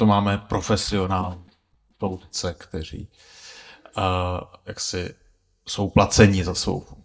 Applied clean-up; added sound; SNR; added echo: neural mask model DeepFilterNet 3.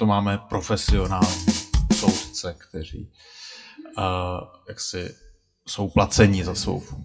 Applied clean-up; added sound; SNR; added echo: classical method WPE with log-MMSE.